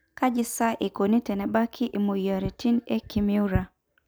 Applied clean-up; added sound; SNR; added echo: none; none; none; none.